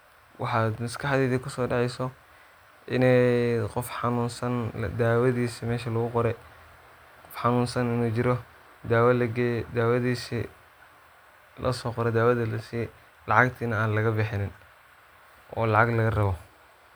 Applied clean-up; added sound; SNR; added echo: none; none; none; none.